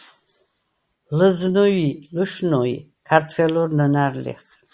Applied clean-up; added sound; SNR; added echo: none; none; none; none.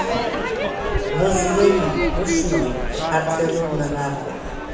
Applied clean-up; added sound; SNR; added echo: none; Crowd / Fireworks; -1 dB; reverberation time 0.9 s.